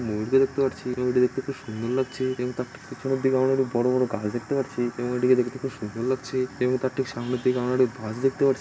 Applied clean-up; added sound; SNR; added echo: none; none; none; reverberation time 1.0 s.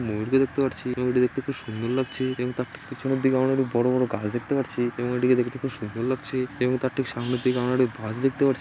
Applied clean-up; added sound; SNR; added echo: none; none; none; none.